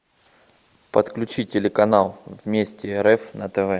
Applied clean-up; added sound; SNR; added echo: none; none; none; none.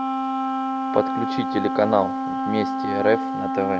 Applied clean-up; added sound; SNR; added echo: none; Wind instrument, woodwind instrument; 0 dB; none.